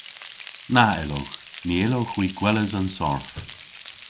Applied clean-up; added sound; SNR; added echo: none; Frying (food); 13 dB; none.